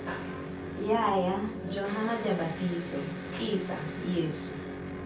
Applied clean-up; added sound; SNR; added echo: none; Electric guitar; 7 dB; reverberation time 0.3 s.